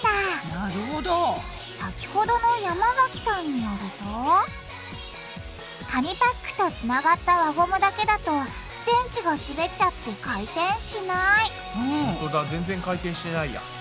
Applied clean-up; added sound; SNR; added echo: none; none; none; none.